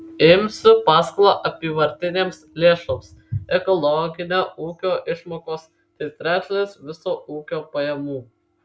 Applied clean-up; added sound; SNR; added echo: none; none; none; none.